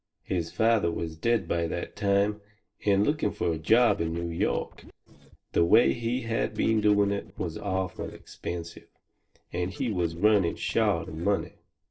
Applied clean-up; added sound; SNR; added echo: neural separator model SepFormer DNS4.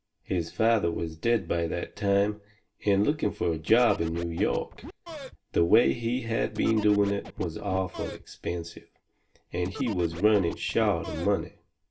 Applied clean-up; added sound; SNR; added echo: none; Scratching (performance technique); 13 dB; reverberation time 0.2 s.